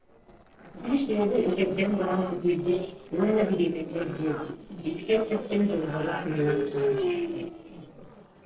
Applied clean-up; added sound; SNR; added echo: neural separator model SepFormer DNS4.